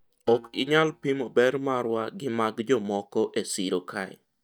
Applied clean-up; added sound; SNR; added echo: neural mask model DeepFilterNet 3.